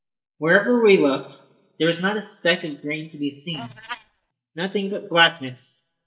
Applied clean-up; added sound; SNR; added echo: neural mask model DeepFilterNet 3.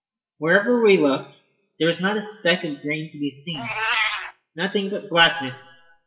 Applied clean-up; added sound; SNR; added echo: classical method WPE with log-MMSE.